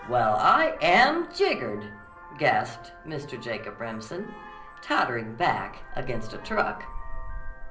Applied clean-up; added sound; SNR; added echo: none; Vehicle horn, car horn, honking; 11 dB; reverberation time 0.5 s.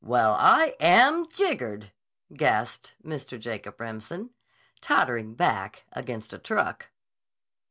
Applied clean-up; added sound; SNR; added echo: none; none; none; none.